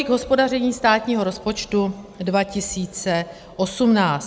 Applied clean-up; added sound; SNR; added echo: none; none; none; none.